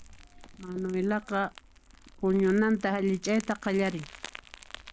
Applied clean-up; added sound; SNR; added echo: none; Crumpling, crinkling; 19 dB; none.